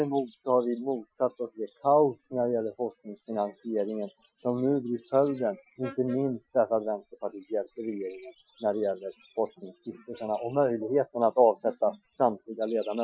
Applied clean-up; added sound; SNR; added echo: classical method Wiener filter.